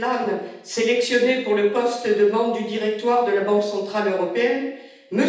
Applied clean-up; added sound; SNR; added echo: none; none; none; reverberation time 0.8 s.